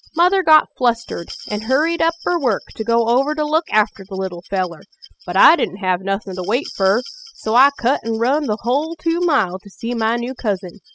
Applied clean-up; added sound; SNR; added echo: classical method spectral subtraction.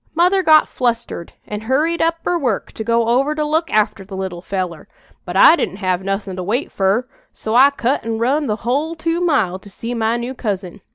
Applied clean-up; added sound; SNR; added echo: none; none; none; none.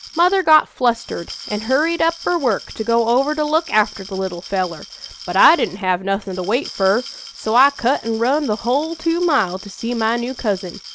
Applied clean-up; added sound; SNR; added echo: none; Glass; 17 dB; none.